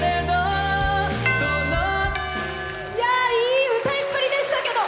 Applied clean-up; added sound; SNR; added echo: none; none; none; none.